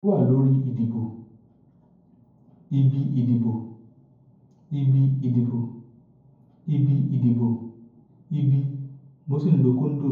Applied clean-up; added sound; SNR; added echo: none; none; none; reverberation time 0.9 s.